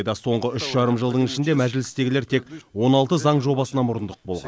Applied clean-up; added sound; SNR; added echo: none; none; none; none.